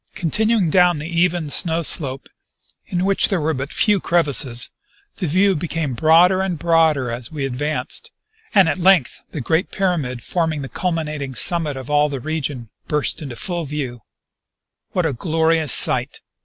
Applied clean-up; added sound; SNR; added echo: none; none; none; none.